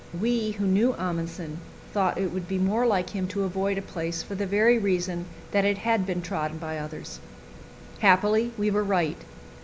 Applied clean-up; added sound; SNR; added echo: none; none; none; none.